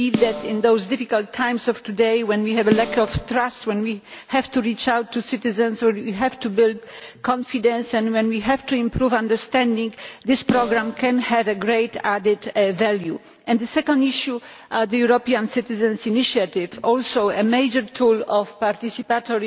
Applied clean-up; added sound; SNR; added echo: none; Snare drum; 10 dB; none.